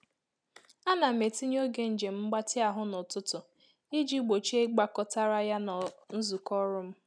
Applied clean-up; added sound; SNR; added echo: none; none; none; none.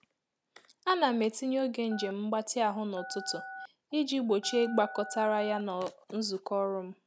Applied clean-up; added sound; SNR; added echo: none; Telephone; 13 dB; none.